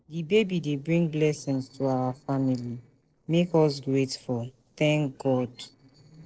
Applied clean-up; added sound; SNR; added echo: neural separator model SepFormer DNS4.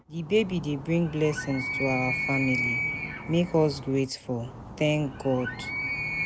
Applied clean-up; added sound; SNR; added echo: none; Animal; 5 dB; none.